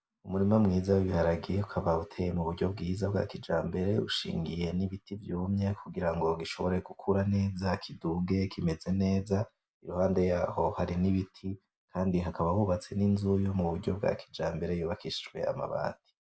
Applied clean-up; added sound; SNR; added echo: none; none; none; none.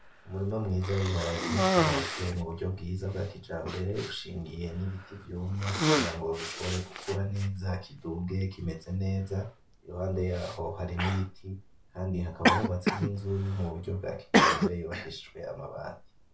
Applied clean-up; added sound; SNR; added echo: none; Cough; 0 dB; reverberation time 0.2 s.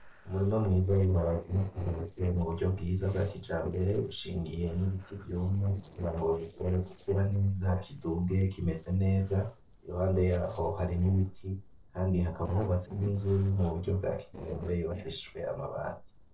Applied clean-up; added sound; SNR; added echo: neural separator model SepFormer DNS4.